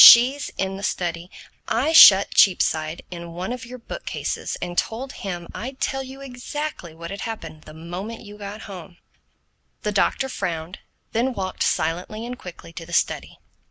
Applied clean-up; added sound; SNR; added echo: none; none; none; none.